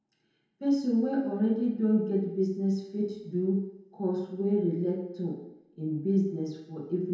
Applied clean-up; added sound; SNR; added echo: none; none; none; reverberation time 1.0 s.